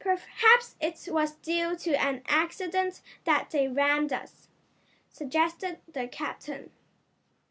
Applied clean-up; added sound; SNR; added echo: none; none; none; none.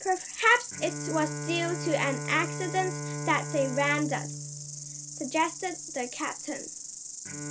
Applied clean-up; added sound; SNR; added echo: none; Bowed string instrument + Insect; 6 dB; none.